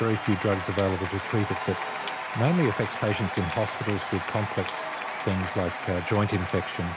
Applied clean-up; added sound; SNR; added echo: none; Applause / Cheering; 5 dB; none.